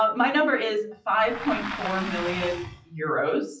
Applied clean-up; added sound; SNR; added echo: classical method WPE with log-MMSE.